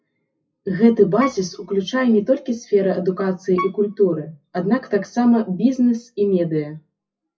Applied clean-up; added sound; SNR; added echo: classical method WPE with log-MMSE.